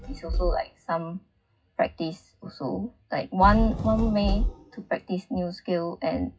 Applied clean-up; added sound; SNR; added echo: classical method WPE with log-MMSE.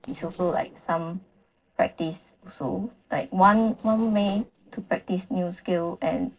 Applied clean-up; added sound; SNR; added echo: neural separator model SepFormer DNS4.